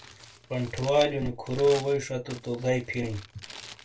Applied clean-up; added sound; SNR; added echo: none; Crumpling, crinkling; 17 dB; reverberation time 0.1 s.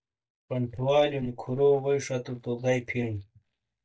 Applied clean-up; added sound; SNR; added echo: neural mask model DeepFilterNet 3.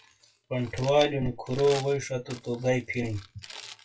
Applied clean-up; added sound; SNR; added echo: classical method WPE with log-MMSE.